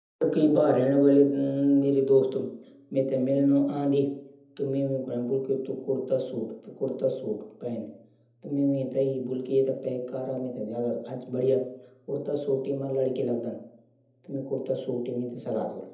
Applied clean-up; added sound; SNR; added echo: none; none; none; reverberation time 0.7 s.